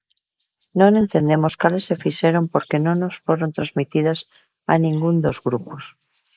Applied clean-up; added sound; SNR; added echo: neural mask model Resemble Enhance denoiser.